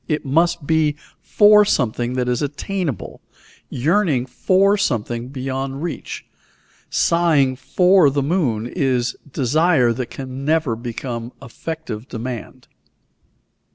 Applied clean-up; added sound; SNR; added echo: none; none; none; none.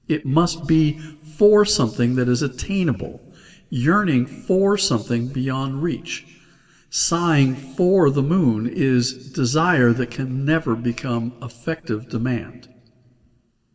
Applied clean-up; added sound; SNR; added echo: none; none; none; reverberation time 1.3 s.